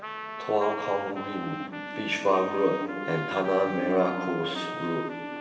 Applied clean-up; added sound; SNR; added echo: none; Trumpet; 8 dB; reverberation time 2.4 s.